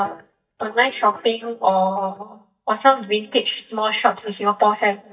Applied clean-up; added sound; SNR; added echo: neural mask model DeepFilterNet 3.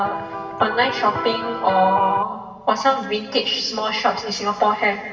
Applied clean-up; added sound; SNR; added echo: none; Electric guitar; 7 dB; reverberation time 1.8 s.